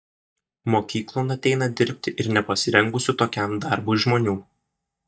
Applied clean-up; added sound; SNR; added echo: neural mask model DeepFilterNet 3.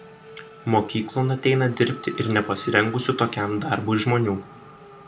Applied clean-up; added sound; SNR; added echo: none; Race car, auto racing / Accelerating, revving, vroom; 18 dB; reverberation time 0.3 s.